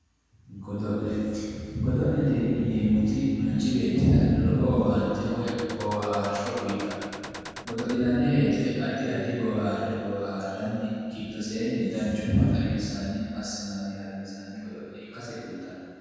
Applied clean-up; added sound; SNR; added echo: none; Gunshot, gunfire; 14 dB; reverberation time 2.1 s.